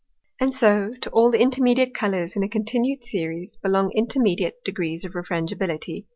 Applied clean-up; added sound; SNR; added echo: none; none; none; none.